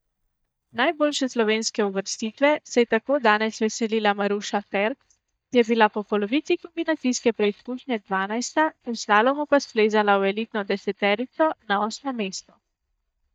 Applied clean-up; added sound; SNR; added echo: neural mask model DeepFilterNet 3.